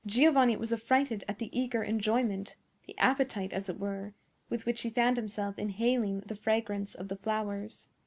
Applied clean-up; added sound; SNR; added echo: none; none; none; none.